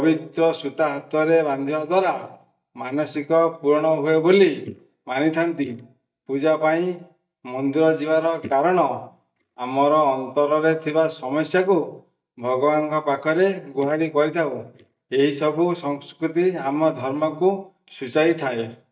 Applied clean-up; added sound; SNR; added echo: neural mask model DeepFilterNet 3.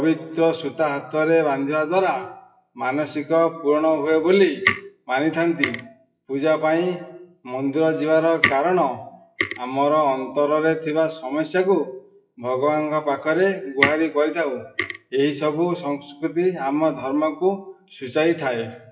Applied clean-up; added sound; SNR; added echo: classical method WPE with log-MMSE.